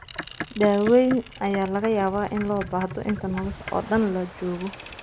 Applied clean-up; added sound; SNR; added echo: none; Boat, Water vehicle; 13 dB; none.